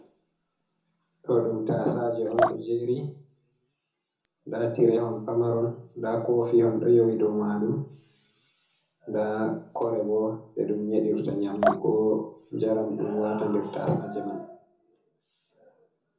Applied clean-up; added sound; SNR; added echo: none; Drip; 4 dB; reverberation time 0.6 s.